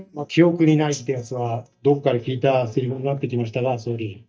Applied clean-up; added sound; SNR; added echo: neural mask model DeepFilterNet 3.